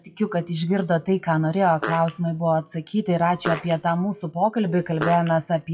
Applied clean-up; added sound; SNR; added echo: classical method WPE with log-MMSE.